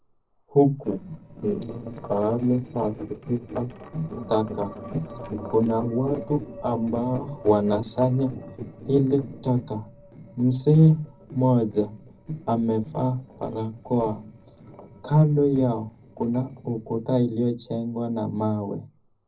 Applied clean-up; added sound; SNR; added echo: neural separator model SepFormer DNS4.